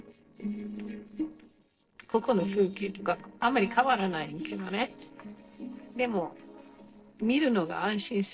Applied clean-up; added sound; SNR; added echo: neural separator model SepFormer DNS4.